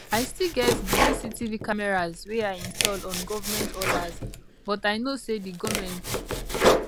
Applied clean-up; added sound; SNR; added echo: none; Domestic sounds, home sounds; -2 dB; none.